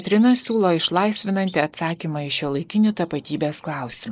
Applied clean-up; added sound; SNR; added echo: neural mask model Resemble Enhance denoiser.